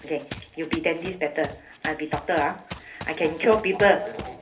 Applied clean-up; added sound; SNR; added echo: none; Run; 13 dB; reverberation time 0.3 s.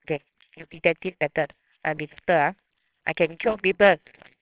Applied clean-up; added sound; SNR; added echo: neural separator model SepFormer WHAMR!.